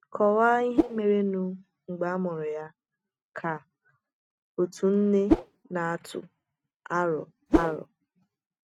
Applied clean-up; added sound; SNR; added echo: neural mask model RNNoise.